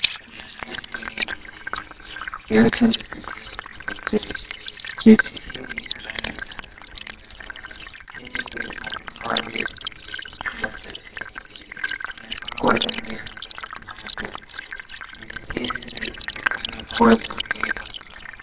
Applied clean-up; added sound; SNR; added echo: neural separator model SepFormer WHAMR!.